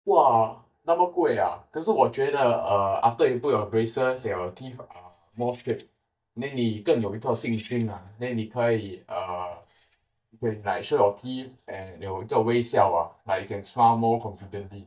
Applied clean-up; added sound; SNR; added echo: neural mask model DeepFilterNet 3.